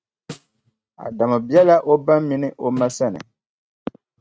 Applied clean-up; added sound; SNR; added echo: neural mask model RNNoise.